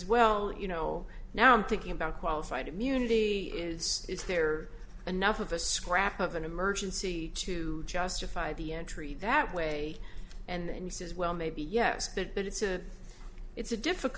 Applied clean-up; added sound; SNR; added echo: none; none; none; none.